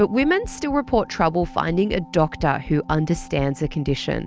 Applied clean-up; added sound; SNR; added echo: none; none; none; none.